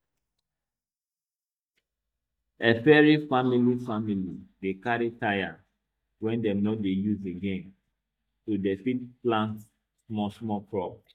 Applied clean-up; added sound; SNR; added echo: neural mask model DeepFilterNet 3.